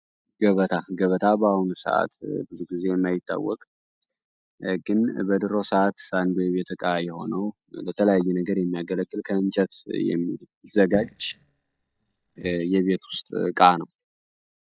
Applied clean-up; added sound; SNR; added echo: neural mask model DeepFilterNet 3.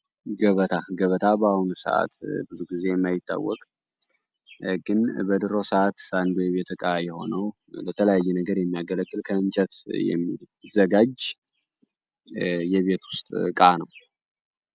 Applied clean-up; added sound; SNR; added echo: none; none; none; none.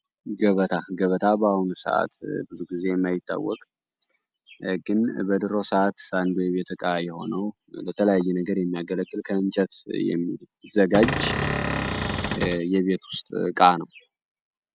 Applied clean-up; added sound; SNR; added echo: none; Cupboard open or close / Door; 1 dB; none.